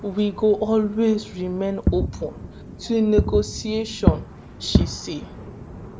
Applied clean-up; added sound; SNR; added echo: none; Fireworks; 3 dB; none.